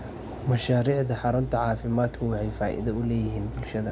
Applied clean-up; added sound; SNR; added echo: none; none; none; none.